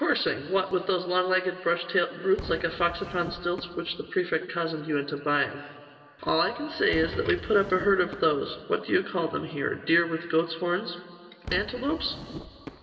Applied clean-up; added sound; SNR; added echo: none; Whoosh, swoosh, swish / Fireworks; 18 dB; reverberation time 2.4 s.